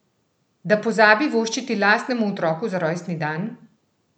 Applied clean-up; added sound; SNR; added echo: none; none; none; none.